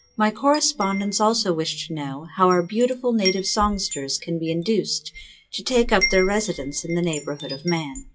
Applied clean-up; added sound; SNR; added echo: classical method WPE with log-MMSE.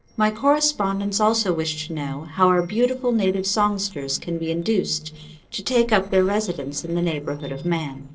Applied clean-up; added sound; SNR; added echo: neural separator model SepFormer DNS4.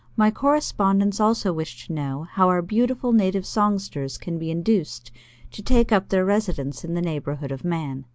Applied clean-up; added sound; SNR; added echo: none; none; none; none.